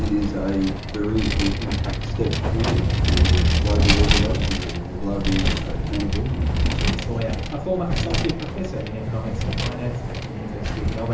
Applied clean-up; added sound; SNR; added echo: none; Vehicle; -5 dB; reverberation time 0.6 s.